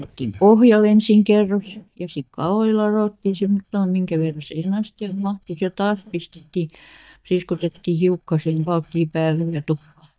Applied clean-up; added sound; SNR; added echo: neural mask model DeepFilterNet 3.